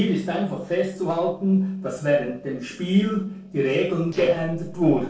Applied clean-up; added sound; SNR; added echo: neural separator model SepFormer DNS4.